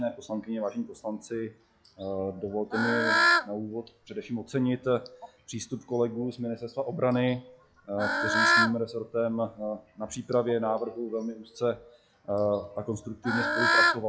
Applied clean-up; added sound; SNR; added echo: classical method log-MMSE.